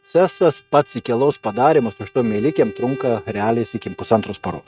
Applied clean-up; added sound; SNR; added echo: neural mask model RNNoise.